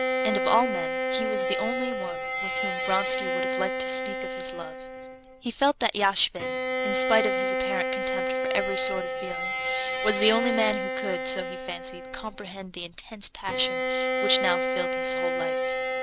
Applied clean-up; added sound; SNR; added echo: none; Bowed string instrument; 0 dB; none.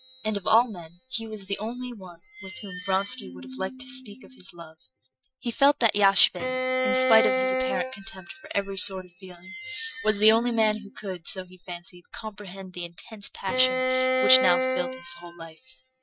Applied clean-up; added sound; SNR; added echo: classical method Wiener filter.